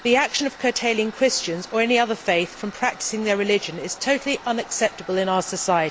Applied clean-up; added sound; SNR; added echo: none; Tools; 20 dB; none.